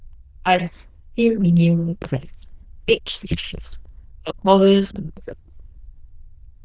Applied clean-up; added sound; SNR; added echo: neural diffusion model UNIVERSE++.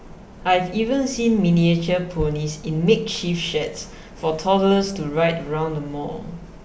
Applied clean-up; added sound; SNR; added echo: none; none; none; none.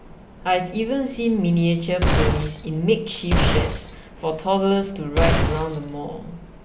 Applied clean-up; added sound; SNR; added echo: none; Glass; -1 dB; none.